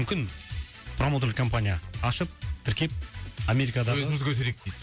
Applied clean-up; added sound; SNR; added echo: none; none; none; none.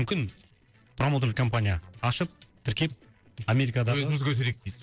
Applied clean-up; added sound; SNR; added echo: neural separator model SepFormer DNS4.